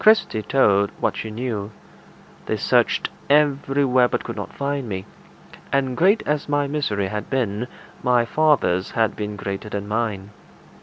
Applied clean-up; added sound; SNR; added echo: none; none; none; none.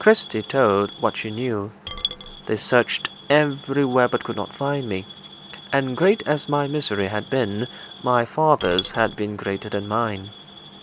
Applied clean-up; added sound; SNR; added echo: none; Coin (dropping) / Glass; 15 dB; none.